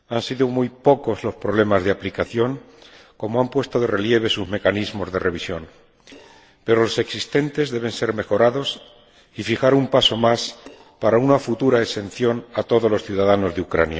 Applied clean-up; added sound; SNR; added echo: neural separator model SepFormer DNS4.